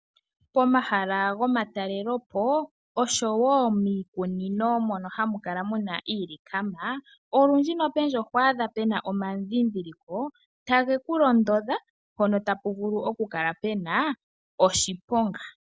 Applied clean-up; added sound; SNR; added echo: none; none; none; none.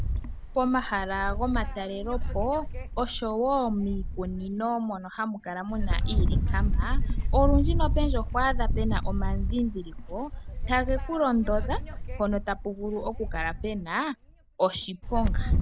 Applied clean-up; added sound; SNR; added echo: none; Wind; -2 dB; none.